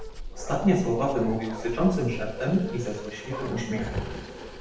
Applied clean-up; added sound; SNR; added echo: none; Bark; 8 dB; reverberation time 0.8 s.